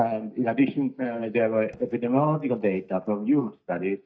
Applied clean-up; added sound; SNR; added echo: neural mask model DeepFilterNet 3.